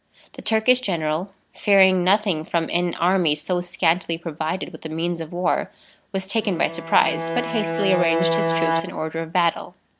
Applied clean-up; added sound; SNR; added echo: none; Bowed string instrument; 2 dB; none.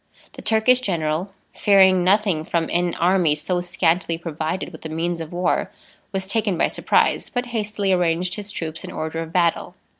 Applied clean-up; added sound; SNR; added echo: none; none; none; none.